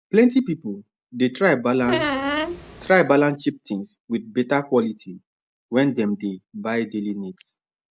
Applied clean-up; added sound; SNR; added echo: none; Squeak; 3 dB; none.